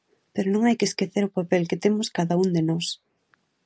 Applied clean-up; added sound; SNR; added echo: none; none; none; none.